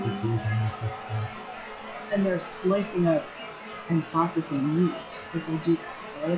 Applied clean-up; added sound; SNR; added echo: classical method log-MMSE.